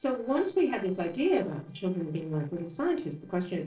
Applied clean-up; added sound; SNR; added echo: neural separator model SepFormer DNS4.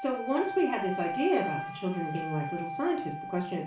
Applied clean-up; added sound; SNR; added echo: none; Wind instrument, woodwind instrument; 6 dB; reverberation time 0.3 s.